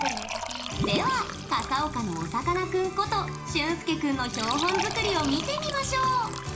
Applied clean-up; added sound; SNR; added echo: none; Fill (with liquid) / Trickle, dribble; 8 dB; reverberation time 0.4 s.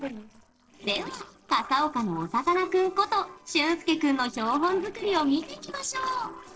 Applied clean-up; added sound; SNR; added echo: neural separator model SepFormer DNS4.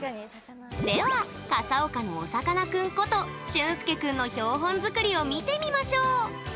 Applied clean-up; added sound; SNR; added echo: none; none; none; none.